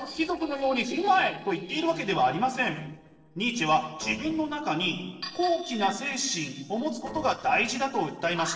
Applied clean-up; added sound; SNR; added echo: neural separator model SepFormer DNS4.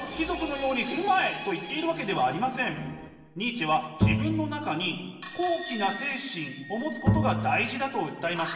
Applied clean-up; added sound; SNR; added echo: none; Bowed string instrument; 0 dB; reverberation time 1.2 s.